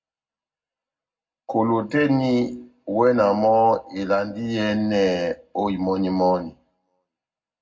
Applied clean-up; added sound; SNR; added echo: none; none; none; reverberation time 0.3 s.